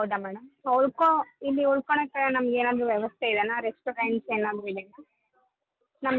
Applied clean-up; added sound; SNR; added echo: none; none; none; none.